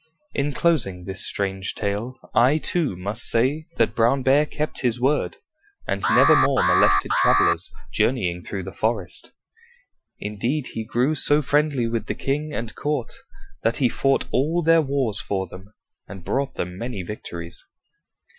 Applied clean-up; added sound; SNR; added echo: classical method Wiener filter.